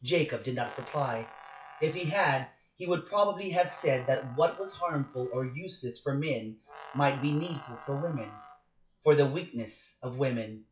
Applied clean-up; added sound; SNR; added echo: classical method log-MMSE.